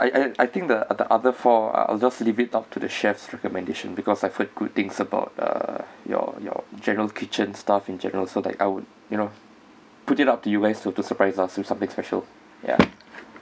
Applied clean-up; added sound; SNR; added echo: none; none; none; none.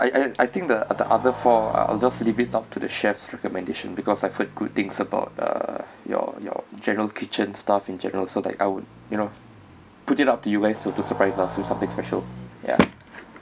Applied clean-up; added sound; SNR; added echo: none; Motorcycle; 15 dB; none.